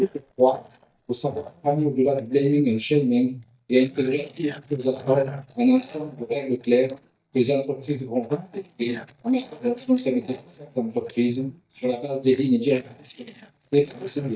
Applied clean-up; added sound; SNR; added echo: neural mask model DeepFilterNet 3.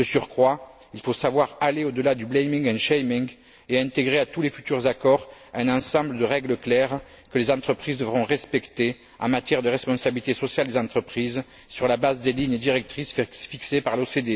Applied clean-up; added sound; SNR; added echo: none; none; none; none.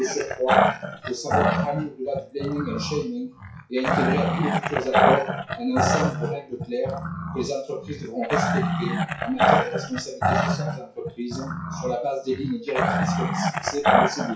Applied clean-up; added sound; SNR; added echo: classical method WPE with log-MMSE.